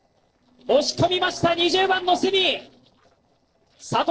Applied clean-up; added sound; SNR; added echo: neural separator model SepFormer DNS4.